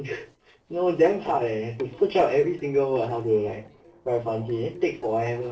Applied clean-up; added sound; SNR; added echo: neural separator model SepFormer DNS4.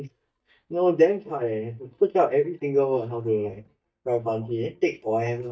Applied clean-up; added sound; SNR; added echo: neural mask model DeepFilterNet 3.